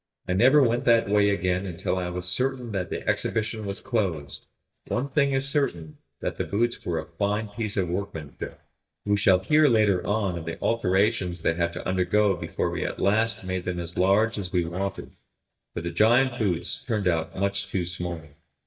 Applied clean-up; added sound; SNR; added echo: neural mask model DeepFilterNet 3.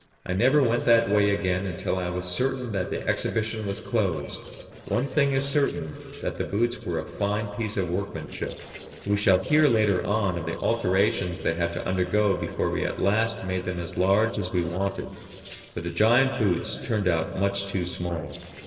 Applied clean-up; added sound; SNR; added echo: neural separator model SepFormer DNS4.